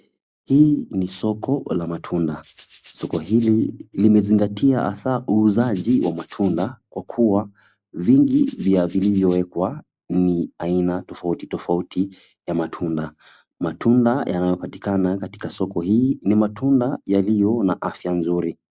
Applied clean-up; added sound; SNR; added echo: neural mask model Resemble Enhance denoiser.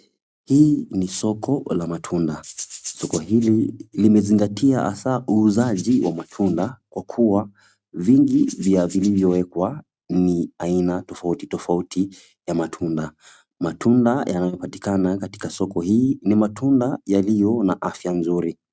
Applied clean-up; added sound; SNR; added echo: neural mask model RNNoise.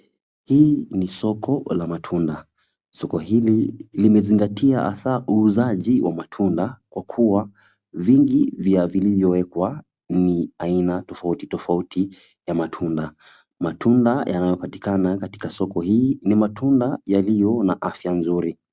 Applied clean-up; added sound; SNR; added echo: none; none; none; none.